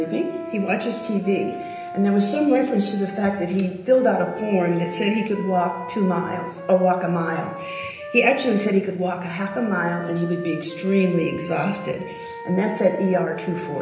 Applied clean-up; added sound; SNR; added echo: none; Wind instrument, woodwind instrument; 13 dB; reverberation time 0.9 s.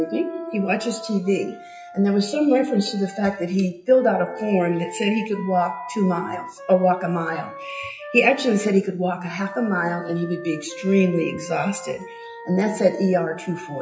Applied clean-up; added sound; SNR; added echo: classical method WPE with log-MMSE.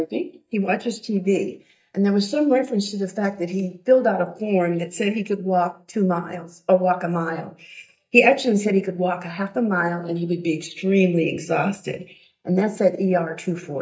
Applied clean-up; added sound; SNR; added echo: neural mask model DeepFilterNet 3.